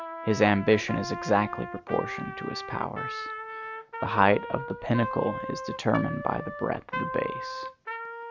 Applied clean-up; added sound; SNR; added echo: none; Trumpet; 8 dB; none.